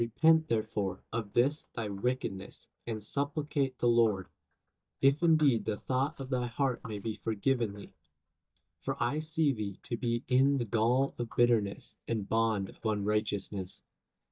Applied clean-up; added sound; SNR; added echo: neural mask model DeepFilterNet 3.